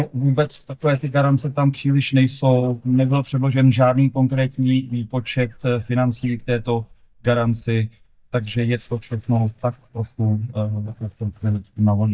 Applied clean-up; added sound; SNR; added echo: neural mask model DeepFilterNet 3.